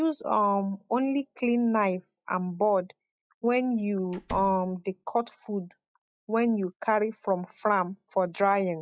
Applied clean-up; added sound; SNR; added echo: classical method log-MMSE.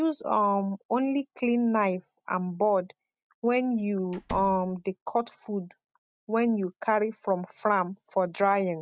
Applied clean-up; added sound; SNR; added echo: none; Slam; 15 dB; none.